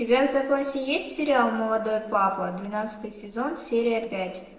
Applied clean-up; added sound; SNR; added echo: neural separator model SepFormer DNS4.